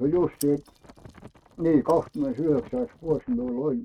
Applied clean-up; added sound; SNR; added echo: neural mask model RNNoise.